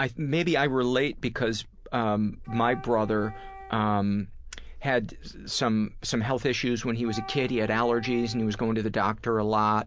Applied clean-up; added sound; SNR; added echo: none; Wind instrument, woodwind instrument; 18 dB; none.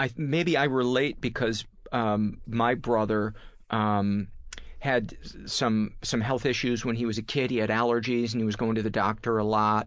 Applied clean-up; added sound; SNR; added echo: neural mask model Resemble Enhance denoiser.